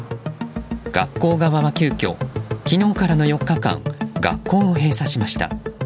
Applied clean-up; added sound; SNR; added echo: none; none; none; none.